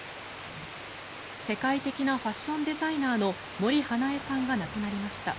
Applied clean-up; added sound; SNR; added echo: none; Water; 10 dB; none.